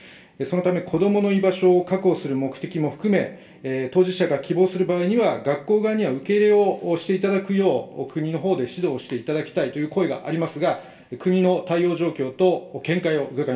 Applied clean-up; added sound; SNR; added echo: none; none; none; reverberation time 0.3 s.